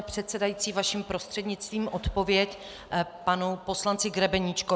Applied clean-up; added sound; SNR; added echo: none; none; none; none.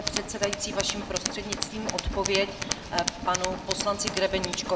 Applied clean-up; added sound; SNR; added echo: none; Tools; 3 dB; reverberation time 1.0 s.